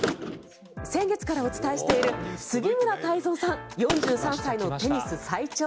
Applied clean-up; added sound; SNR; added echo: none; Gunshot, gunfire; 8 dB; none.